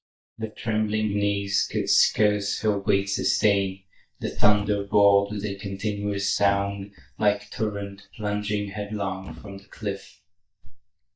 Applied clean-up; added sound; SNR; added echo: neural mask model DeepFilterNet 3.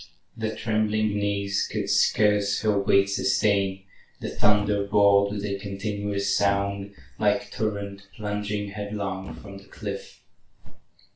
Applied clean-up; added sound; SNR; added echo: none; Thump, thud; 17 dB; reverberation time 0.3 s.